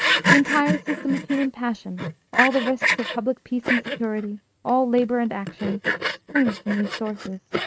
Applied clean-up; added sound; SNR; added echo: neural mask model RNNoise.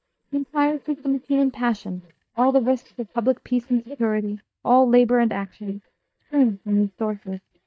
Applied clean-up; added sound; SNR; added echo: neural mask model DeepFilterNet 3.